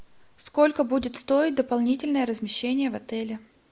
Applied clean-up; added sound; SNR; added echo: none; none; none; none.